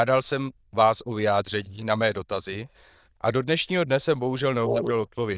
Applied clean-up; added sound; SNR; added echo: neural diffusion model UNIVERSE++.